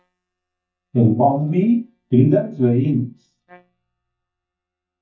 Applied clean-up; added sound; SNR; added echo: neural mask model DeepFilterNet 3.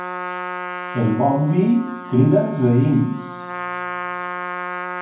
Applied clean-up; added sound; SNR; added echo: none; Trumpet; 9 dB; reverberation time 0.9 s.